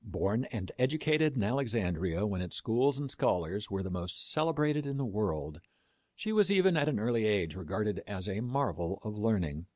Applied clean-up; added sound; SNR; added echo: none; none; none; none.